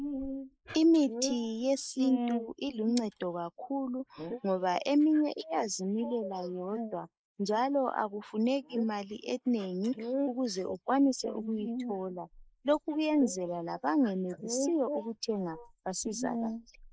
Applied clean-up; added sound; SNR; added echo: neural mask model Resemble Enhance denoiser.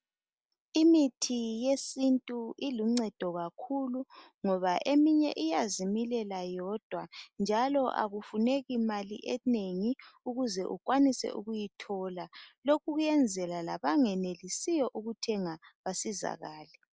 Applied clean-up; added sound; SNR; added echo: none; none; none; none.